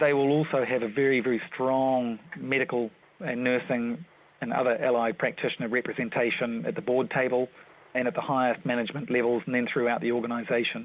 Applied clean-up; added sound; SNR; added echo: none; none; none; none.